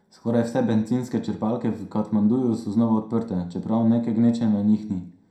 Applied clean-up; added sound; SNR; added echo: none; none; none; reverberation time 0.4 s.